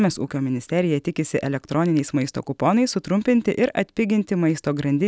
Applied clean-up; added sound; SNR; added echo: none; none; none; none.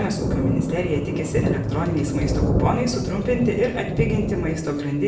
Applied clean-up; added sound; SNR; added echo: none; Thunder; 0 dB; reverberation time 0.6 s.